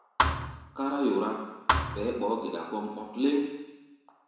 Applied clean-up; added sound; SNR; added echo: none; Thump, thud; -1 dB; reverberation time 1.0 s.